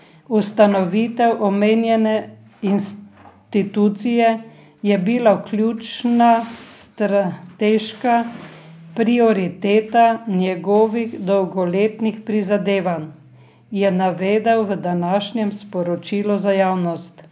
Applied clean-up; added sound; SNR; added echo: none; none; none; none.